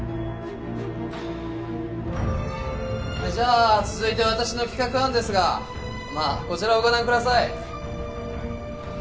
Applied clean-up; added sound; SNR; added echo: none; none; none; none.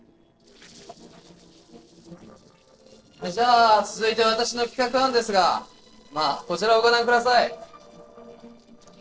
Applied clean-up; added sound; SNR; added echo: neural separator model SepFormer DNS4.